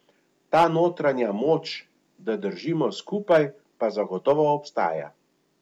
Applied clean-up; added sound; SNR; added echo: none; none; none; none.